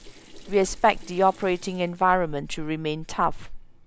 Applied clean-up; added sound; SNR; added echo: none; Sink (filling or washing) / Water tap, faucet; 12 dB; none.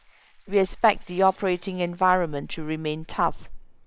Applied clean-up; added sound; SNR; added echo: neural mask model Resemble Enhance denoiser.